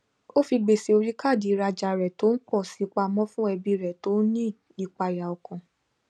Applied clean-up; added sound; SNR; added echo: none; none; none; none.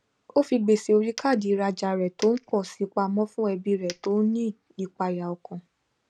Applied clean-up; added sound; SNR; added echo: none; Coin (dropping); 18 dB; none.